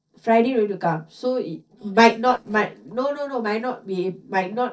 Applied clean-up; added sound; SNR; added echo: neural separator model SepFormer DNS4.